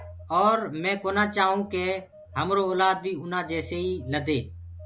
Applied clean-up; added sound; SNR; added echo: none; Telephone; 18 dB; none.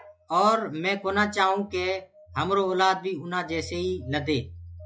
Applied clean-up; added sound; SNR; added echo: classical method log-MMSE.